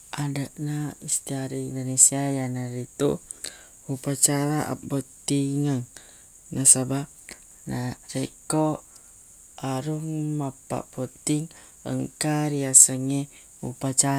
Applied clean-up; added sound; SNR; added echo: none; none; none; none.